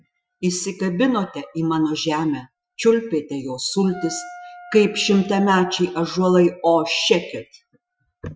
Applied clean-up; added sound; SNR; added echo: classical method Wiener filter.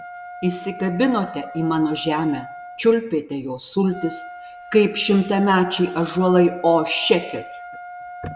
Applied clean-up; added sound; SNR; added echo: none; Trumpet; 16 dB; none.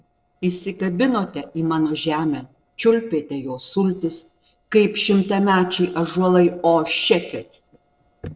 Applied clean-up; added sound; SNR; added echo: neural separator model SepFormer DNS4.